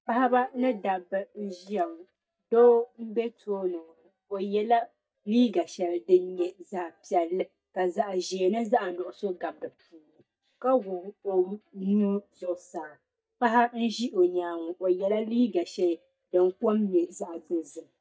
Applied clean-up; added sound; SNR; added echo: neural mask model DeepFilterNet 3.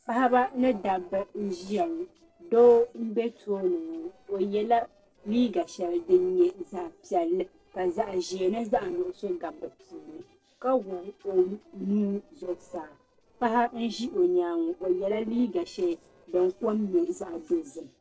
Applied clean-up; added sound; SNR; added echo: neural separator model SepFormer DNS4.